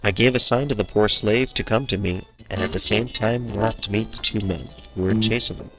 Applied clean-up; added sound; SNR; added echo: neural separator model SepFormer DNS4.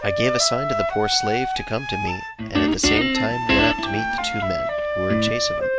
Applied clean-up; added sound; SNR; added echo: none; Wind instrument, woodwind instrument + Guitar; -3 dB; none.